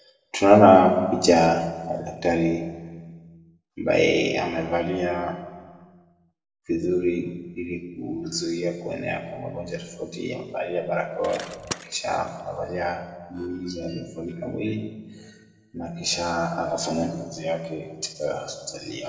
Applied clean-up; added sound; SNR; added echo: neural separator model SepFormer DNS4.